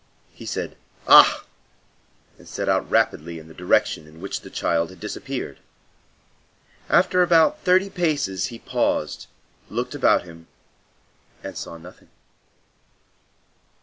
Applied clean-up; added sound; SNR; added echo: none; none; none; none.